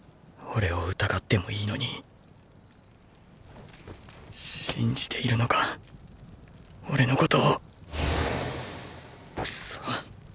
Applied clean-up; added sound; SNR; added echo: none; none; none; none.